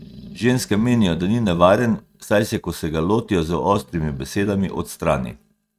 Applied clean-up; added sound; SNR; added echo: neural mask model RNNoise.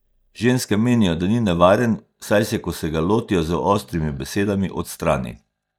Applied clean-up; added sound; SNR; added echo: neural mask model DeepFilterNet 3.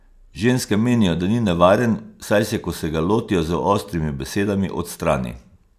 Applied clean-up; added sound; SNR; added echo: none; none; none; none.